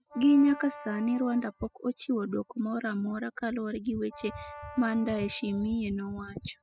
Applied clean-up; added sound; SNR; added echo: classical method spectral subtraction.